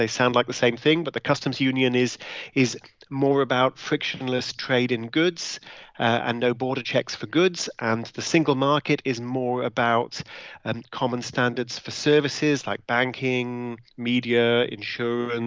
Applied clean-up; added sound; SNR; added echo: none; none; none; none.